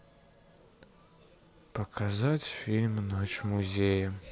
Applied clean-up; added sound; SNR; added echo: none; none; none; none.